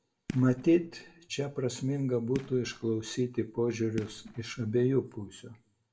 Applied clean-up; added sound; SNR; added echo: none; Fireworks; 16 dB; reverberation time 0.3 s.